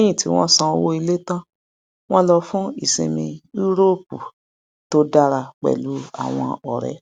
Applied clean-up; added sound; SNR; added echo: none; none; none; none.